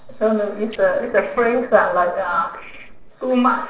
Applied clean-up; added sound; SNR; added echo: neural separator model SepFormer DNS4.